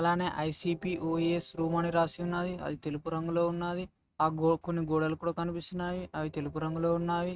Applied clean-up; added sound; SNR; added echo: neural mask model RNNoise.